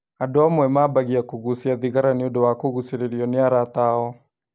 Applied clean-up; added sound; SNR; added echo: none; none; none; none.